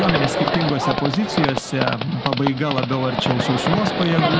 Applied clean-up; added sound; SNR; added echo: none; Livestock, farm animals, working animals; 1 dB; none.